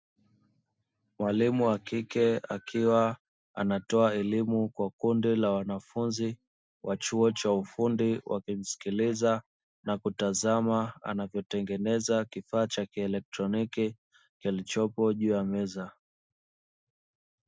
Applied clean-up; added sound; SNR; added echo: none; none; none; none.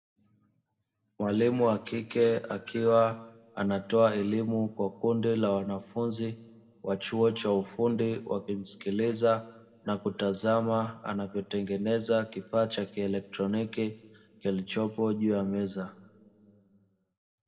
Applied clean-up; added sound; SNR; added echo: none; none; none; reverberation time 1.6 s.